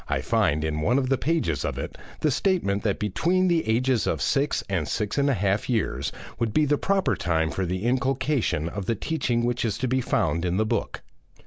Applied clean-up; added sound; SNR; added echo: none; none; none; none.